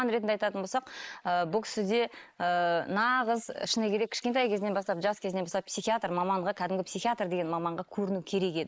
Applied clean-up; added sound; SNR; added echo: neural mask model Resemble Enhance denoiser.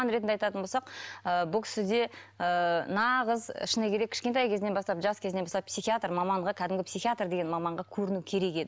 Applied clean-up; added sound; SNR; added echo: none; none; none; none.